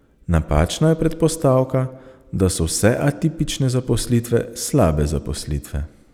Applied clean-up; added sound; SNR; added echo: none; none; none; none.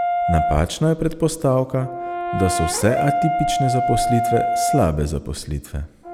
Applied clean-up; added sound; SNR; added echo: none; Brass instrument; 2 dB; none.